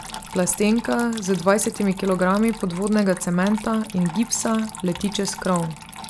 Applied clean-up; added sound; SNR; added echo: none; Trickle, dribble / Water tap, faucet; 15 dB; none.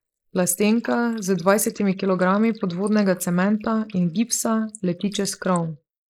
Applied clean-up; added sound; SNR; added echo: neural mask model Resemble Enhance denoiser.